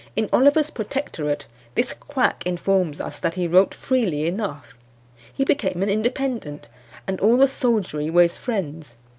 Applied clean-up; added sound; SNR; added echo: none; none; none; none.